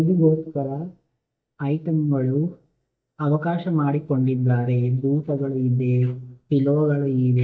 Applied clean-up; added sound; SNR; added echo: neural mask model DeepFilterNet 3.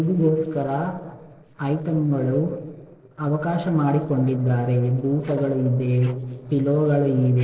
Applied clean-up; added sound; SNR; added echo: neural separator model SepFormer DNS4.